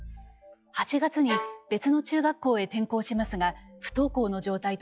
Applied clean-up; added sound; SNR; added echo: classical method log-MMSE.